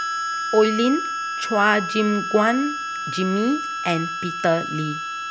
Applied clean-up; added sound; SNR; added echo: none; Harmonica; 5 dB; none.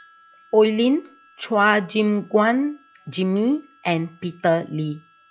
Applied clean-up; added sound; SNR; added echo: classical method log-MMSE.